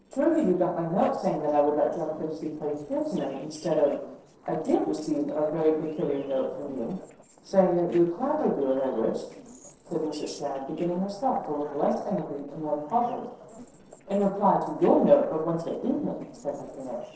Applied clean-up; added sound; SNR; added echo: neural separator model SepFormer DNS4.